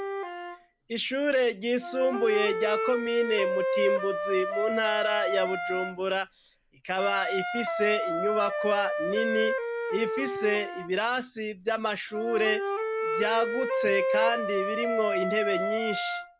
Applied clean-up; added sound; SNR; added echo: none; Wind instrument, woodwind instrument; 1 dB; none.